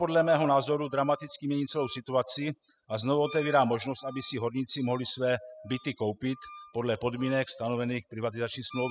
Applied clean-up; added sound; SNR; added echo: classical method spectral subtraction.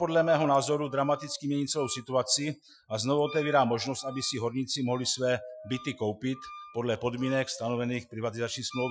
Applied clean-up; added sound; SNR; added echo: classical method Wiener filter.